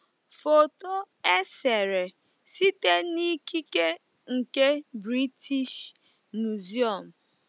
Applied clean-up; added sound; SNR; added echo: none; none; none; none.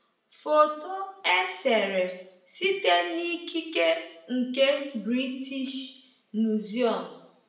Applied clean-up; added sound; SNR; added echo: none; none; none; reverberation time 0.7 s.